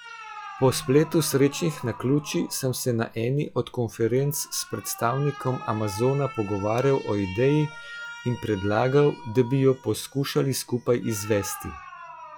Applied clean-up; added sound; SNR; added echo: classical method log-MMSE.